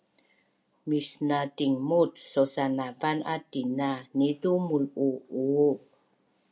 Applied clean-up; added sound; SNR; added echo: none; none; none; none.